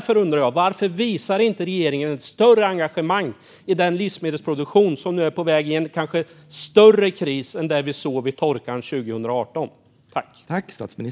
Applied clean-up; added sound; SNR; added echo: none; none; none; none.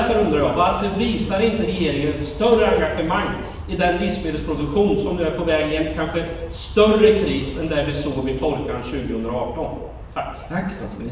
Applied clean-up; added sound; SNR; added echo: none; Aircraft; 12 dB; reverberation time 1.0 s.